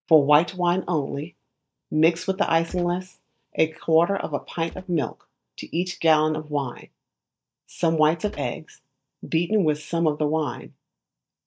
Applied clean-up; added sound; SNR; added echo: neural mask model DeepFilterNet 3.